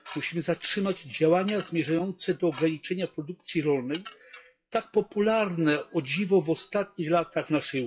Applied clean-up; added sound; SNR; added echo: classical method WPE with log-MMSE.